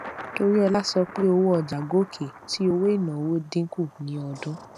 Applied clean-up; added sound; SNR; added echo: none; Thunder; 18 dB; none.